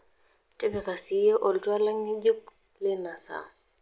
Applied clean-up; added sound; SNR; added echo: none; none; none; none.